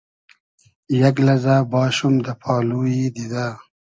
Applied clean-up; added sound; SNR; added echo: none; none; none; none.